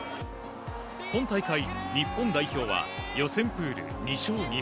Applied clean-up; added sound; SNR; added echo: none; none; none; none.